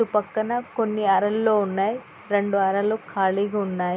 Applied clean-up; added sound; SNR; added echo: none; none; none; none.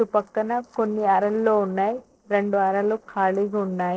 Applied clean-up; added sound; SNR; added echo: neural separator model SepFormer DNS4.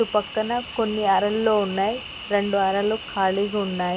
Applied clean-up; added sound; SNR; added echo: none; Cricket; 14 dB; none.